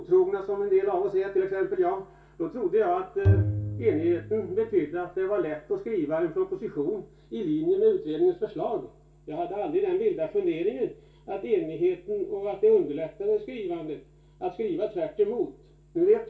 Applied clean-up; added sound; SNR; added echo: none; Bowed string instrument; 2 dB; reverberation time 0.3 s.